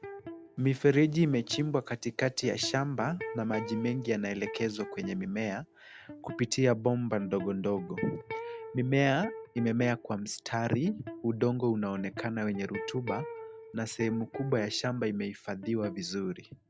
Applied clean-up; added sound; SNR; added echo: none; Electric guitar; 13 dB; none.